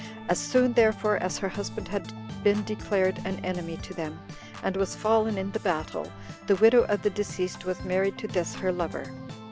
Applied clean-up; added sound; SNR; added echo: none; Organ; 12 dB; none.